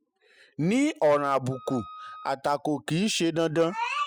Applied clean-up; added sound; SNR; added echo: classical method spectral subtraction.